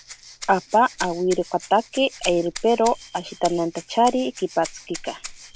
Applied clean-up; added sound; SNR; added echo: none; Rattle (instrument); 15 dB; none.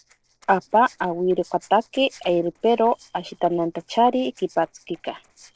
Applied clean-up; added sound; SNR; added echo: neural separator model SepFormer DNS4.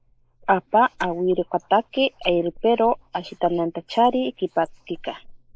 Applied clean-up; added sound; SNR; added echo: neural mask model Resemble Enhance denoiser.